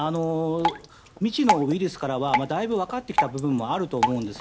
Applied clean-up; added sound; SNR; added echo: none; Drip; 3 dB; none.